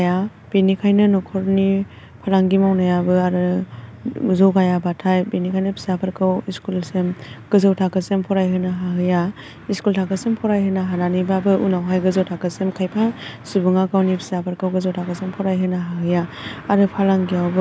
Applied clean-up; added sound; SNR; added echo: none; none; none; none.